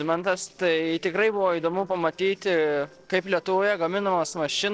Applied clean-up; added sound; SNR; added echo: neural separator model SepFormer DNS4.